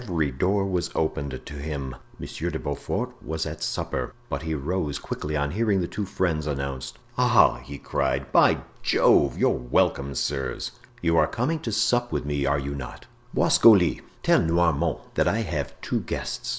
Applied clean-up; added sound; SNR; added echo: none; none; none; none.